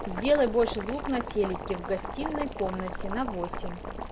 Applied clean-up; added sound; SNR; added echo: none; Boiling; 5 dB; none.